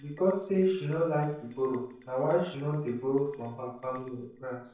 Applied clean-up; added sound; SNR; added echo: neural separator model SepFormer DNS4.